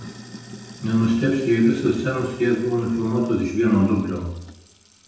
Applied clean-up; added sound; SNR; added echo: none; Sink (filling or washing); 20 dB; reverberation time 0.8 s.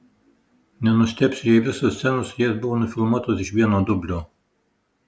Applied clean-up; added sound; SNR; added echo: none; none; none; none.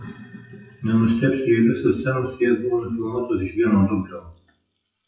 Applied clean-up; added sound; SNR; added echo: classical method WPE with log-MMSE.